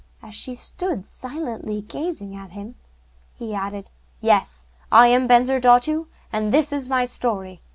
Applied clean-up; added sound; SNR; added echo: none; none; none; none.